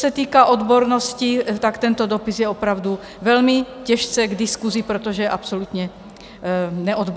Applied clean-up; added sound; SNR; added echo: none; none; none; none.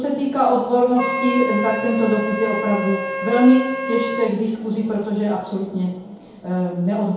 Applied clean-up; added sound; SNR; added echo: none; Wind instrument, woodwind instrument; 8 dB; reverberation time 1.9 s.